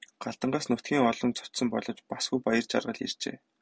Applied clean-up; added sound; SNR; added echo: none; none; none; none.